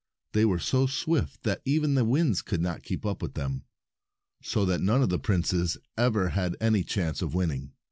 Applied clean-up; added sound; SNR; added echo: none; none; none; none.